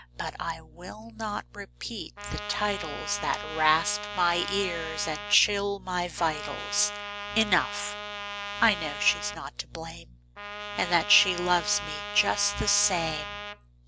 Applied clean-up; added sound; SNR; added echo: none; Trumpet; 8 dB; none.